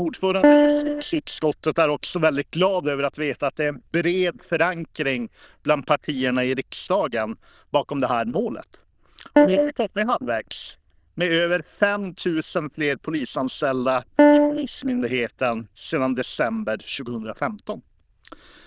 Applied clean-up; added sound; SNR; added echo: neural diffusion model UNIVERSE++.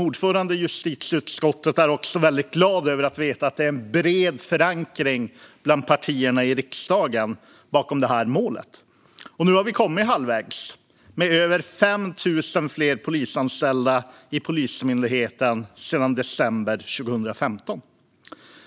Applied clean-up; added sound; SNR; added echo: none; none; none; none.